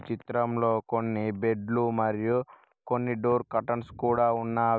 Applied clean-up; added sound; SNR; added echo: none; none; none; none.